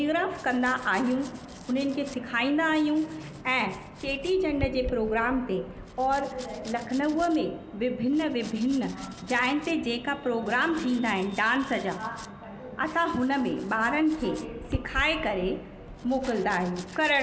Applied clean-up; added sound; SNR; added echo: none; Domestic sounds, home sounds; 16 dB; none.